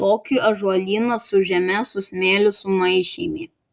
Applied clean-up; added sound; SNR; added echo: none; none; none; none.